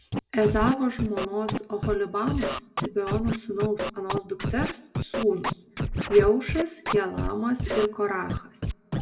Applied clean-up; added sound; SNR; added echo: none; Scratching (performance technique); 4 dB; reverberation time 0.7 s.